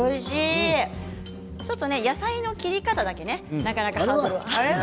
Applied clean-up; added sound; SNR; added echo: none; Bass guitar; 18 dB; none.